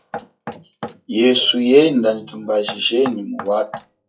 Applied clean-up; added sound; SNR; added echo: classical method WPE with log-MMSE.